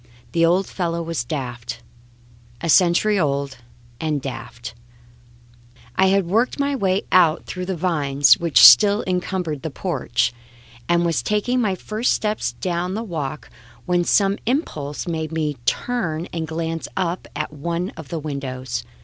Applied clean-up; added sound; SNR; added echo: none; none; none; none.